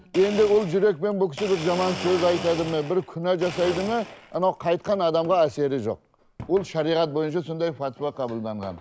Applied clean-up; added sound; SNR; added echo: none; Domestic sounds, home sounds; 14 dB; none.